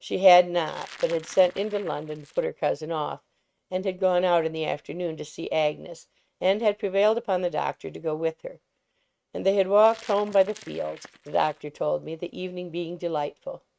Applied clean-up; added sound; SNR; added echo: neural mask model RNNoise.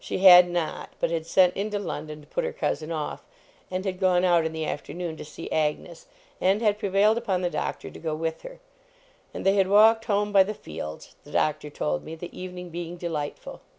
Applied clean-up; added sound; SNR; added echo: none; none; none; none.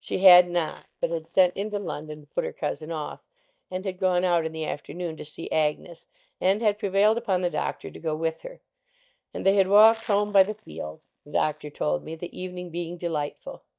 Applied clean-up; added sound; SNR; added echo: neural mask model DeepFilterNet 3.